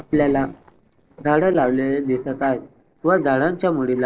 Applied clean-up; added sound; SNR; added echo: neural separator model SepFormer DNS4.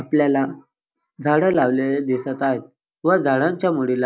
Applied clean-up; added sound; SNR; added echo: none; none; none; none.